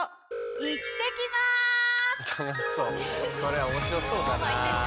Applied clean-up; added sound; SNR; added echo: none; Alarm; 12 dB; none.